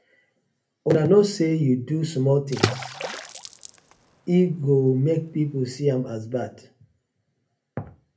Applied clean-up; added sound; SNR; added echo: none; Water / Splash, splatter; 9 dB; reverberation time 0.3 s.